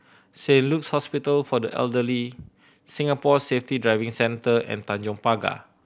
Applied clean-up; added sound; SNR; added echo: none; none; none; none.